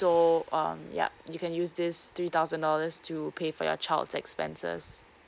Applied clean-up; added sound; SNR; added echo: none; none; none; none.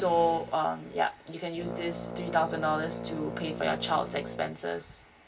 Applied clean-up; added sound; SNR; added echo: none; Brass instrument; 9 dB; reverberation time 0.2 s.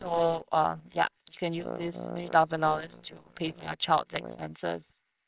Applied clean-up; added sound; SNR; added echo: neural separator model SepFormer WHAMR!.